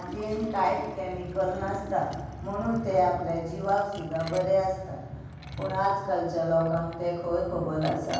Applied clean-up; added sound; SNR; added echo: none; Liquid; 20 dB; reverberation time 1.2 s.